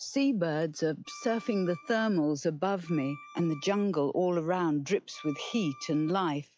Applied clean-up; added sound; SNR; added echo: classical method log-MMSE.